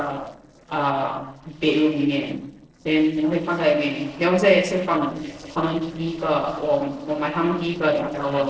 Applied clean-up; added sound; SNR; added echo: neural separator model SepFormer DNS4.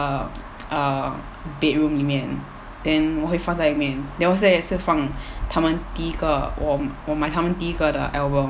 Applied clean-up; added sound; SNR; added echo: none; none; none; none.